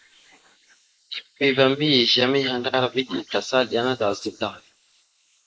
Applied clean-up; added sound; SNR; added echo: neural mask model Resemble Enhance denoiser.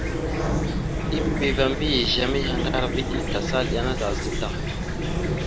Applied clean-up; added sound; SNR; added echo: none; Chirp, tweet / Fowl; -2 dB; none.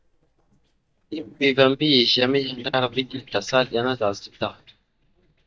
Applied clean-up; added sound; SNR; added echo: neural mask model DeepFilterNet 3.